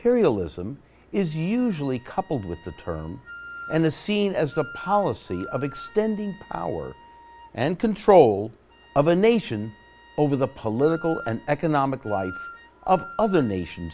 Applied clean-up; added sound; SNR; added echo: none; Wind instrument, woodwind instrument; 20 dB; none.